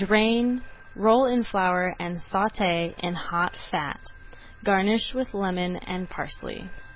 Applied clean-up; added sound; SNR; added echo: none; Telephone; 18 dB; none.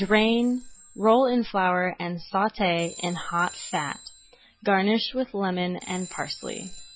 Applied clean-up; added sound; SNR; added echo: classical method log-MMSE.